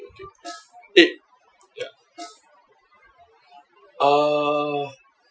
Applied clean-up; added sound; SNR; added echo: classical method Wiener filter.